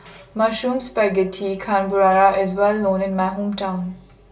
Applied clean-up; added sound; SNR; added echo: none; Tambourine; 19 dB; reverberation time 0.1 s.